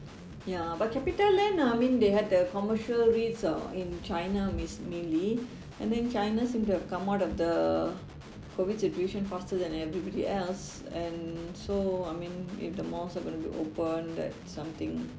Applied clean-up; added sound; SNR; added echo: none; Guitar; 16 dB; none.